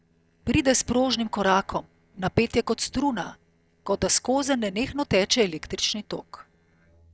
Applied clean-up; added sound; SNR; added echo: neural separator model SepFormer DNS4.